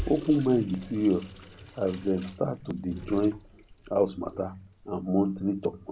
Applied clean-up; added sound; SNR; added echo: none; Sink (filling or washing) / Water tap, faucet; 17 dB; none.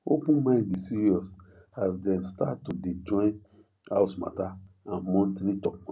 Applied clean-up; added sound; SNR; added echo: none; none; none; none.